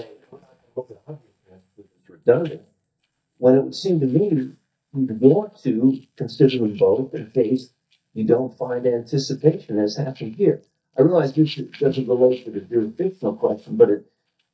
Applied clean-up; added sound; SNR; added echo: neural mask model DeepFilterNet 3.